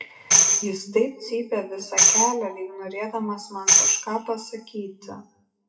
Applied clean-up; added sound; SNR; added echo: classical method WPE with log-MMSE.